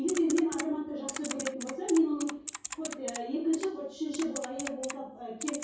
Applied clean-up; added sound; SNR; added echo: none; Typing; 9 dB; reverberation time 0.6 s.